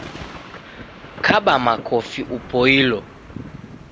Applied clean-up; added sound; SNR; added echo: none; Thunder / Rain; 15 dB; none.